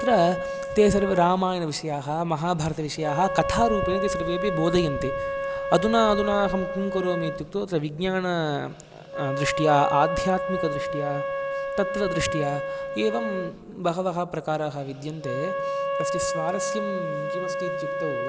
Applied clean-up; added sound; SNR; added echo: none; Wind instrument, woodwind instrument; 4 dB; none.